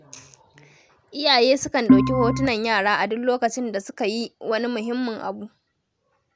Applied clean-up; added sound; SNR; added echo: none; Organ; -4 dB; none.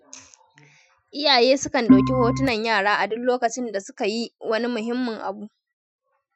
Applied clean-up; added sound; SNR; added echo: classical method Wiener filter.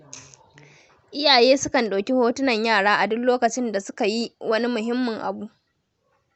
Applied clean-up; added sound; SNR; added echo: none; none; none; none.